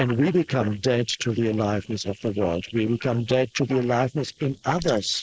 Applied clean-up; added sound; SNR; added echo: neural mask model Resemble Enhance denoiser.